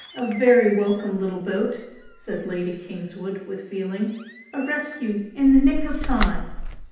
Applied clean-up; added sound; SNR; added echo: none; Slam; 7 dB; reverberation time 0.8 s.